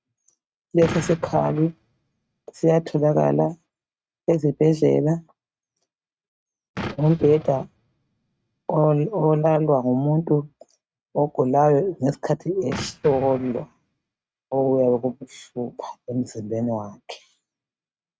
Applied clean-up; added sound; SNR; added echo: neural mask model RNNoise.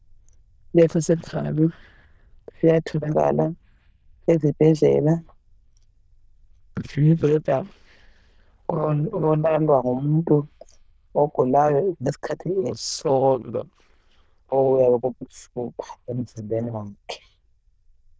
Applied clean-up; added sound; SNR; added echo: neural diffusion model UNIVERSE++.